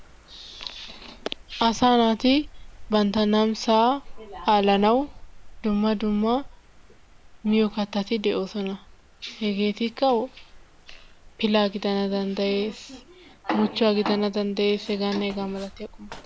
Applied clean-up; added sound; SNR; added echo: none; Wind; 20 dB; none.